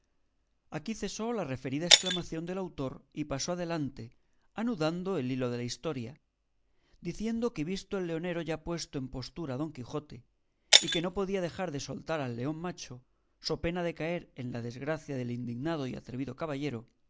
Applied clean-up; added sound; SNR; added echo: none; Shatter; -3 dB; none.